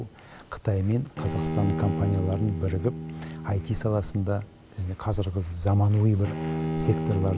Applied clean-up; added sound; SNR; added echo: none; Bowed string instrument; 6 dB; none.